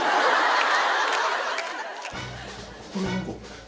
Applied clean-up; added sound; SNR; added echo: none; none; none; none.